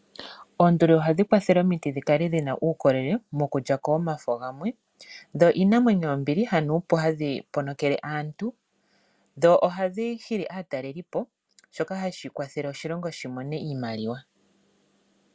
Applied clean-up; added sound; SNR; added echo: none; none; none; none.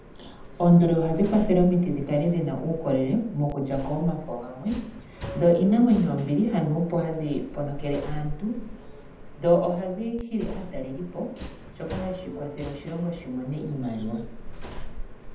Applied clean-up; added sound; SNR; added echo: none; Subway, metro, underground; 12 dB; reverberation time 0.8 s.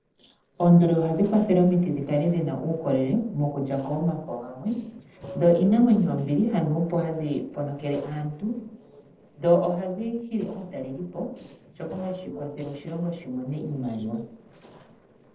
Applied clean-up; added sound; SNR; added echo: neural separator model SepFormer DNS4.